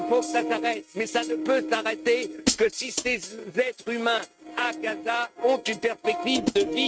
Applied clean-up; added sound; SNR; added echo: neural mask model RNNoise.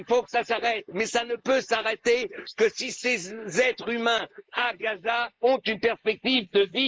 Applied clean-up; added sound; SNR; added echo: neural mask model Resemble Enhance denoiser.